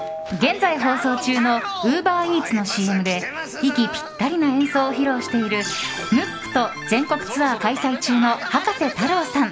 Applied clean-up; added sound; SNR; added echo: none; none; none; none.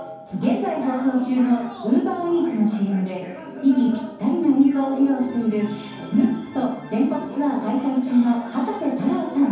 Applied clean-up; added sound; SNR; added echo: none; none; none; reverberation time 0.9 s.